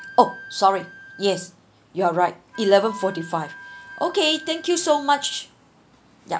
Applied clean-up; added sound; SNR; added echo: none; Wind instrument, woodwind instrument; 19 dB; none.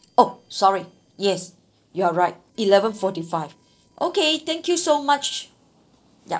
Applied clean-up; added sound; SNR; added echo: neural separator model SepFormer DNS4.